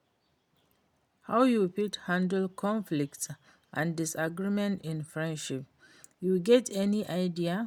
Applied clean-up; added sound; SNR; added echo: none; none; none; none.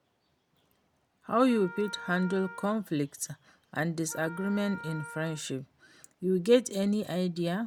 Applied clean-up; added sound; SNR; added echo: none; Wind instrument, woodwind instrument; 16 dB; none.